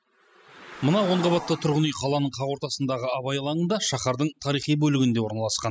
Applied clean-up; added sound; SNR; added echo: classical method spectral subtraction.